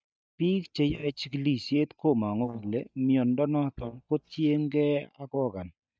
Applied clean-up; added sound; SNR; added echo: neural mask model DeepFilterNet 3.